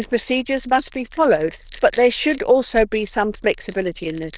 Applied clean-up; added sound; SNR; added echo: neural diffusion model UNIVERSE++.